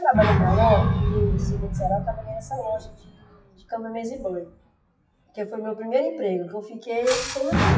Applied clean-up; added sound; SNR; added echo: classical method WPE with log-MMSE.